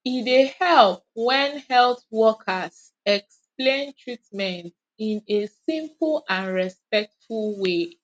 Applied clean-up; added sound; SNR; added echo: none; none; none; none.